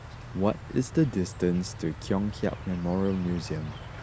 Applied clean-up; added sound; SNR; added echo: none; Insect; 12 dB; none.